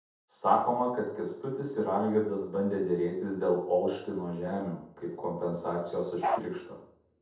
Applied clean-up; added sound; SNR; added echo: none; Bark; 1 dB; reverberation time 0.7 s.